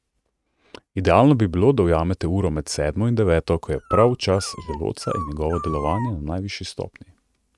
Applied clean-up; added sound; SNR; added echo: neural mask model RNNoise.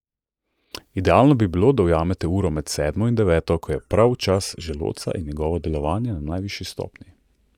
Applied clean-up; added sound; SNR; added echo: neural mask model DeepFilterNet 3.